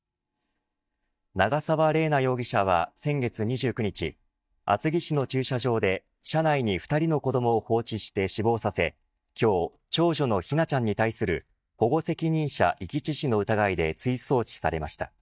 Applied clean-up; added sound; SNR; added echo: neural mask model DeepFilterNet 3.